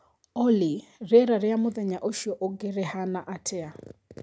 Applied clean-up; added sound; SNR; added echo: none; none; none; none.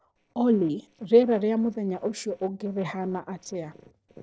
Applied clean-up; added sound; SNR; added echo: neural separator model SepFormer DNS4.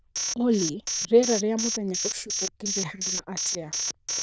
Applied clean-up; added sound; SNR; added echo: neural diffusion model UNIVERSE++.